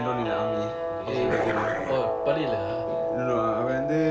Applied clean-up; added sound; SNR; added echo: none; Dog + Guitar; -1 dB; none.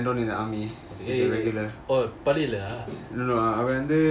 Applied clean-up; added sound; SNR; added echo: none; none; none; none.